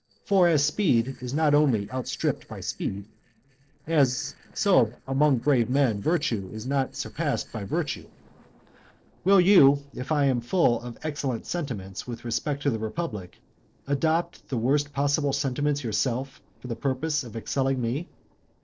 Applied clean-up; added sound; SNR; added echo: neural separator model SepFormer DNS4.